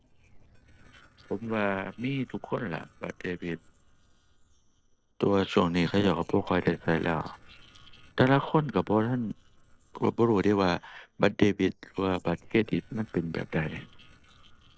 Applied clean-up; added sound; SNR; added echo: neural separator model SepFormer DNS4.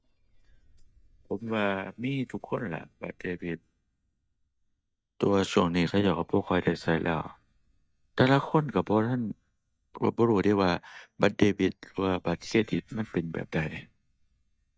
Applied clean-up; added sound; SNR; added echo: neural mask model DeepFilterNet 3.